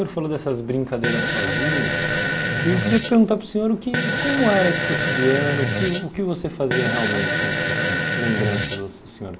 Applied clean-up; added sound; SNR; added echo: none; Fart; 0 dB; none.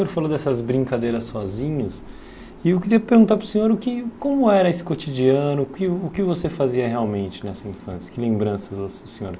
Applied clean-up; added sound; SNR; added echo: none; none; none; none.